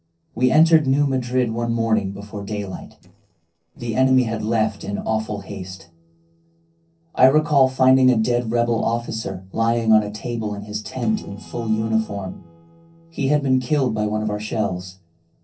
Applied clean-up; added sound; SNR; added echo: neural separator model SepFormer DNS4.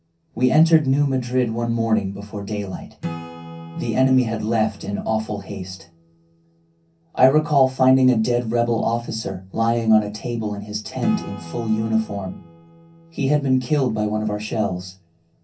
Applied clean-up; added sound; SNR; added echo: none; Acoustic guitar / Strum; 18 dB; reverberation time 0.3 s.